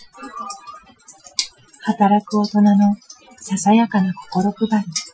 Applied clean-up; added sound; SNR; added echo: classical method Wiener filter.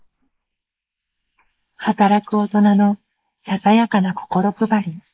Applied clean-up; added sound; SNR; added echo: neural mask model Resemble Enhance denoiser.